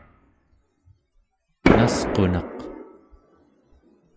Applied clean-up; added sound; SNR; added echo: classical method log-MMSE.